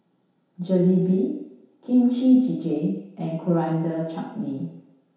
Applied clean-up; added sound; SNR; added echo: none; none; none; reverberation time 0.8 s.